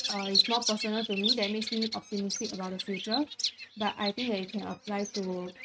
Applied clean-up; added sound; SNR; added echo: neural mask model RNNoise.